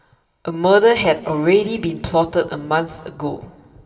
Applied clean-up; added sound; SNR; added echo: none; none; none; reverberation time 2.1 s.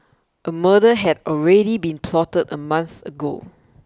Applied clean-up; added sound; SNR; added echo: none; none; none; none.